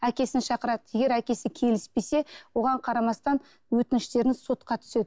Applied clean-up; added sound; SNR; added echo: none; none; none; none.